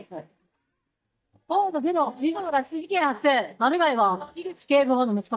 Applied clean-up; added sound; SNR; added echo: neural mask model DeepFilterNet 3.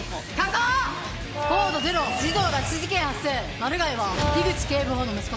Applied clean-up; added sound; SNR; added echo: none; Brass instrument; 6 dB; none.